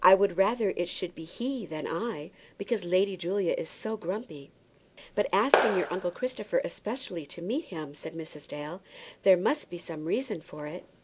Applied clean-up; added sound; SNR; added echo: none; Clapping; -1 dB; none.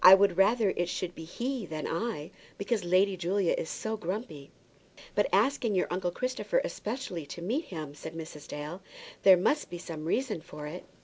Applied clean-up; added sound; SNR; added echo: none; none; none; none.